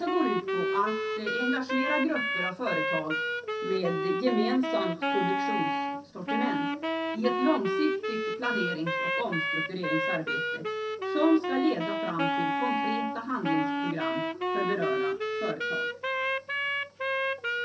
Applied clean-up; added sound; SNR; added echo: none; Wind instrument, woodwind instrument; -2 dB; reverberation time 0.3 s.